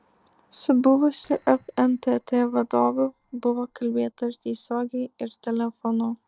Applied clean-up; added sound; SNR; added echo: neural separator model SepFormer DNS4.